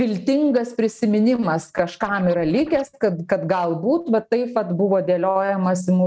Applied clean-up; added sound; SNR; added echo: neural mask model RNNoise.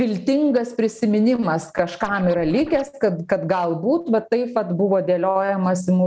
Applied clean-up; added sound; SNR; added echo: none; Scratching (performance technique); 18 dB; none.